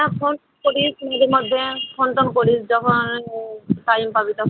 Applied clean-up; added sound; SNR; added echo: none; none; none; none.